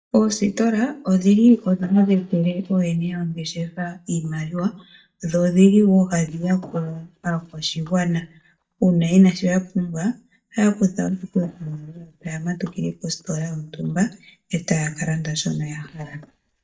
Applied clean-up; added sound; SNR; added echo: neural mask model DeepFilterNet 3.